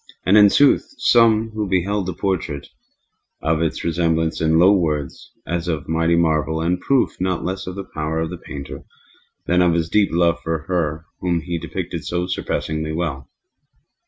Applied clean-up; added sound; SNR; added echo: none; none; none; none.